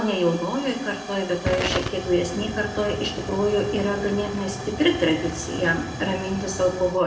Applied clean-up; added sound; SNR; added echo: none; Tick / Hiss / Explosion / Fire; 9 dB; reverberation time 0.9 s.